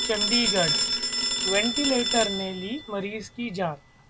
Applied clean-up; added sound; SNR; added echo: none; Telephone; -1 dB; none.